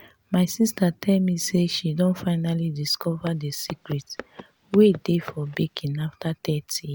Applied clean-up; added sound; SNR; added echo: none; Walk, footsteps; 17 dB; none.